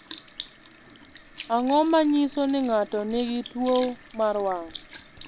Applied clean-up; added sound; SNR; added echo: none; Sink (filling or washing) / Liquid; 16 dB; none.